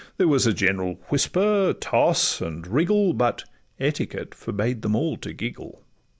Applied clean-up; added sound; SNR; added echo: none; none; none; none.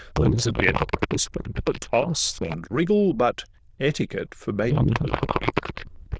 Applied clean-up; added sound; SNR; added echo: neural diffusion model UNIVERSE++.